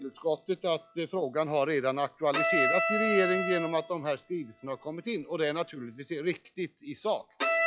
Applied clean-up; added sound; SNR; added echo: classical method log-MMSE.